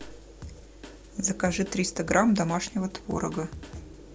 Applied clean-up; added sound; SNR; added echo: none; Drum kit; 17 dB; none.